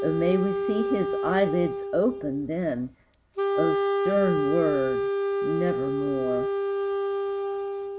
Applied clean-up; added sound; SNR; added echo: none; Wind instrument, woodwind instrument; -1 dB; none.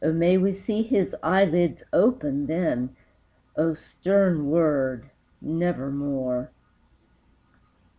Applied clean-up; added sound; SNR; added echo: none; none; none; none.